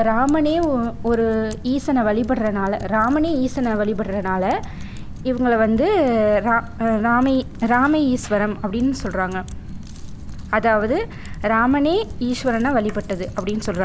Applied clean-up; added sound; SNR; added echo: none; Typing; 11 dB; none.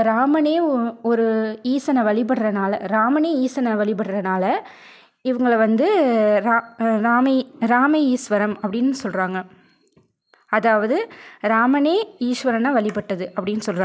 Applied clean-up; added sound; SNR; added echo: none; none; none; none.